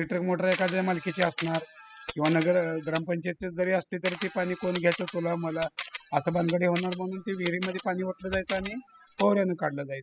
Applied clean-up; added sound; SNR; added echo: classical method spectral subtraction.